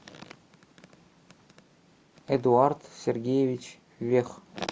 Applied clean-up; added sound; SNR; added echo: none; none; none; none.